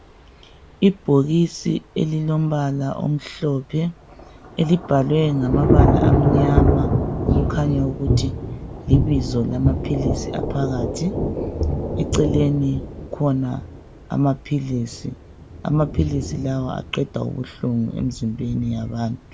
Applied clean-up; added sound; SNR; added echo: none; Thunder / Rain; 2 dB; none.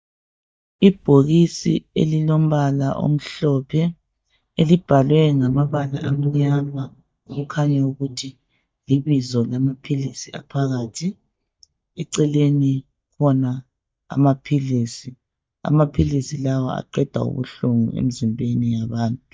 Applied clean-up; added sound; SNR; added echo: neural mask model DeepFilterNet 3.